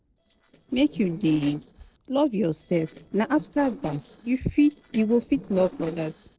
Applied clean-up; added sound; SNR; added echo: neural separator model SepFormer DNS4.